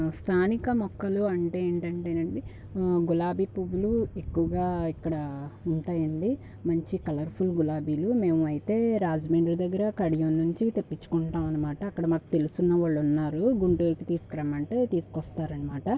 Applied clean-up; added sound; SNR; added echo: none; none; none; none.